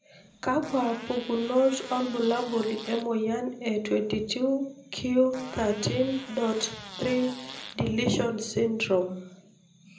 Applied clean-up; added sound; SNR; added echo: none; Fart; 15 dB; reverberation time 0.4 s.